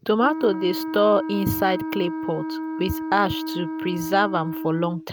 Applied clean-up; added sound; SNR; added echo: none; Wind instrument, woodwind instrument; 6 dB; none.